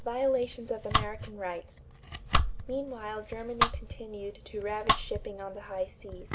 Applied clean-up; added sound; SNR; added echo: none; Domestic sounds, home sounds; -3 dB; none.